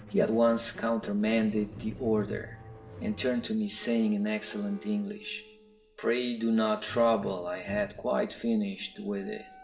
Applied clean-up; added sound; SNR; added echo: none; Squeak; 17 dB; reverberation time 2.0 s.